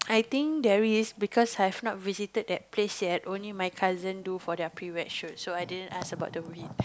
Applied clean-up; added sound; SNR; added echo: none; none; none; none.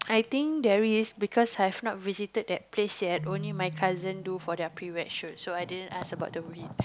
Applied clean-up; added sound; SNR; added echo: none; Keyboard (musical); 15 dB; none.